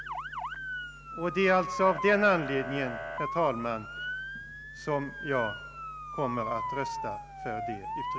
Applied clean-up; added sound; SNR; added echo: none; Motor vehicle (road) / Siren; 6 dB; none.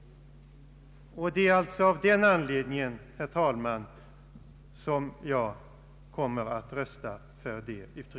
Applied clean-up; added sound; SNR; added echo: none; none; none; none.